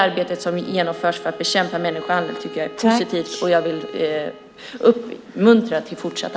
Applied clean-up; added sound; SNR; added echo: none; Bowed string instrument; 16 dB; none.